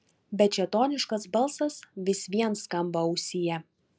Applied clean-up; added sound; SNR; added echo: none; none; none; none.